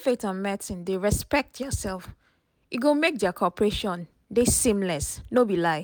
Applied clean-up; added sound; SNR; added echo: none; none; none; none.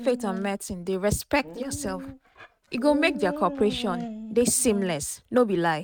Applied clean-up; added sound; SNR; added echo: neural mask model RNNoise.